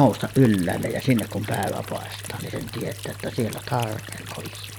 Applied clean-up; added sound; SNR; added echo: none; Stream; 15 dB; none.